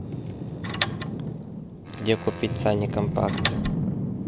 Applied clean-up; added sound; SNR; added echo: none; Boat, Water vehicle + Tools; -3 dB; none.